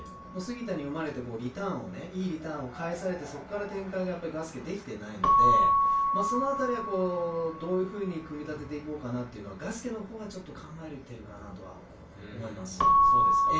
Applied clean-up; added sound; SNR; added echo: none; Keyboard (musical) / Bell; -4 dB; reverberation time 0.3 s.